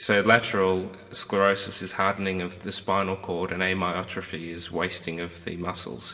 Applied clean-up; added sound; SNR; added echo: none; none; none; reverberation time 2.2 s.